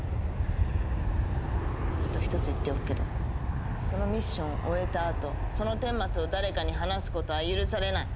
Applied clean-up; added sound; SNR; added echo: none; Aircraft; -5 dB; none.